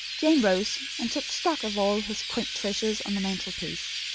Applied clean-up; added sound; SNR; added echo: none; Chirp, tweet; 6 dB; none.